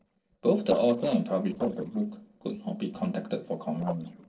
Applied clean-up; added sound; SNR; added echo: neural separator model SepFormer DNS4.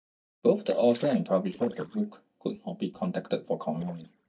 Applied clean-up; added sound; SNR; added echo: neural mask model DeepFilterNet 3.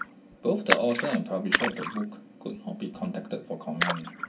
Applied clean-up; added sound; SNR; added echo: none; Splash, splatter; 2 dB; reverberation time 0.2 s.